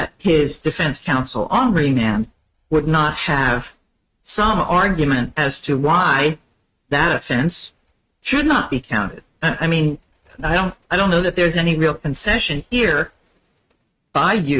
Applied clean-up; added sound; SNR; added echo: neural mask model RNNoise.